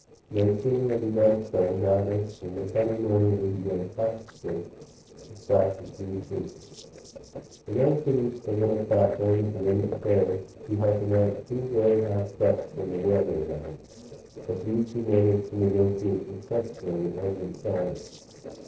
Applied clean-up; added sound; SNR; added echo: neural separator model SepFormer DNS4.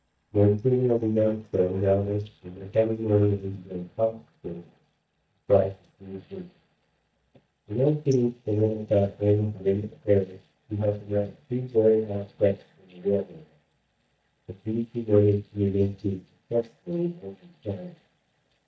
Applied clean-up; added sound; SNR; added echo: neural mask model DeepFilterNet 3.